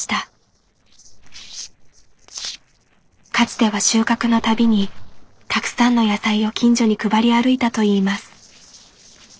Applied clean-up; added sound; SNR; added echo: neural separator model SepFormer DNS4.